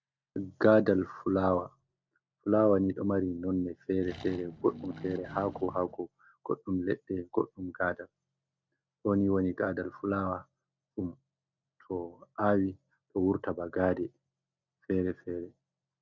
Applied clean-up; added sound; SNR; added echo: neural separator model SepFormer DNS4.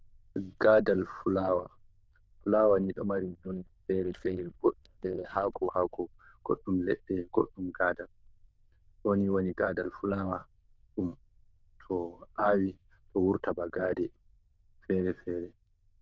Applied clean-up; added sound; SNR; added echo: neural diffusion model UNIVERSE++.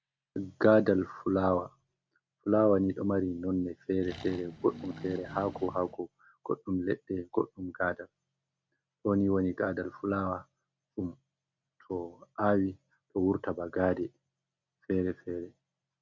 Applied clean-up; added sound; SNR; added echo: none; Accelerating, revving, vroom; 14 dB; none.